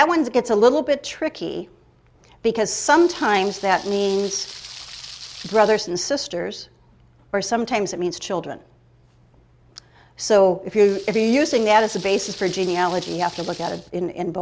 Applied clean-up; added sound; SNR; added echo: none; Rain; 17 dB; none.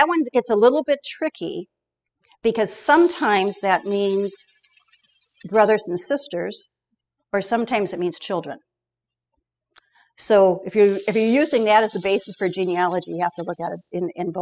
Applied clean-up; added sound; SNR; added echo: classical method spectral subtraction.